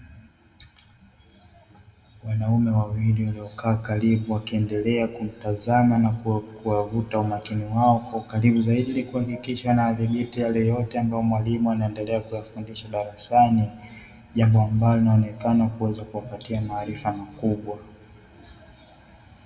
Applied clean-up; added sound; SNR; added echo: none; none; none; reverberation time 0.8 s.